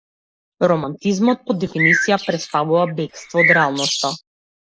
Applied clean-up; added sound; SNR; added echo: neural mask model Resemble Enhance denoiser.